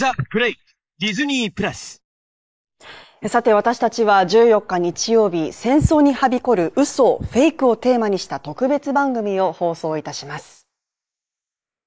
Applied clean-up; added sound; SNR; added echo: neural mask model Resemble Enhance denoiser.